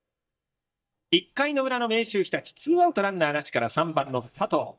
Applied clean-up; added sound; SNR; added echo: neural mask model DeepFilterNet 3.